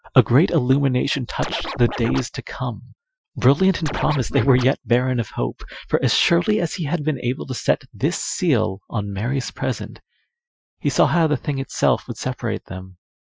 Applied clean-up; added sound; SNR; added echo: classical method Wiener filter.